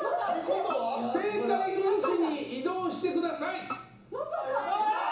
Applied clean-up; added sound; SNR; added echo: none; Bowed string instrument; 15 dB; reverberation time 0.8 s.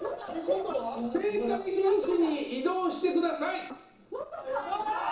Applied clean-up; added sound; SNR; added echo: neural separator model SepFormer DNS4.